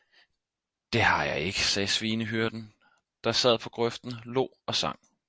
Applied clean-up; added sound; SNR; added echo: none; none; none; none.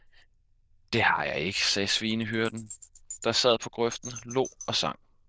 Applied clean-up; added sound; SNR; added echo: neural diffusion model UNIVERSE++.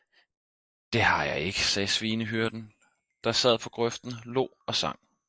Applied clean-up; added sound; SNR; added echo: neural mask model DeepFilterNet 3.